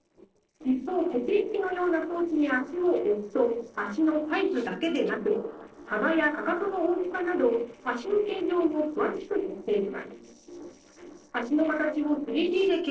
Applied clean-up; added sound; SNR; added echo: neural separator model SepFormer DNS4.